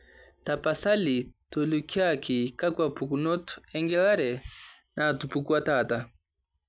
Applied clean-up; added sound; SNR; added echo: none; none; none; none.